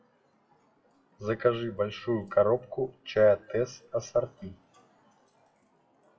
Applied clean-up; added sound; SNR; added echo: classical method WPE with log-MMSE.